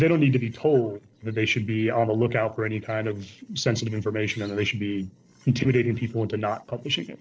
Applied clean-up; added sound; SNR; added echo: neural separator model SepFormer DNS4.